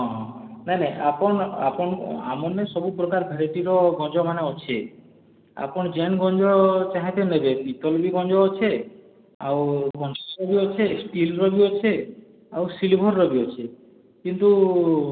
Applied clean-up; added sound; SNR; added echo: none; none; none; none.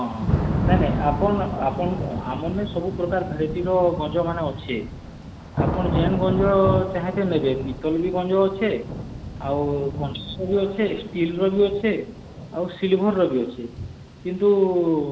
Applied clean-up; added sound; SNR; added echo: none; Thunder / Rain; 5 dB; none.